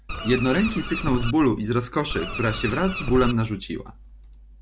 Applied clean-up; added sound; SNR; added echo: none; Bird; 5 dB; none.